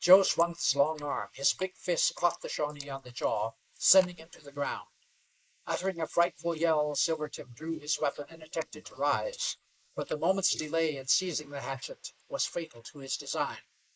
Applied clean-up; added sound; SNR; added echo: neural mask model Resemble Enhance denoiser.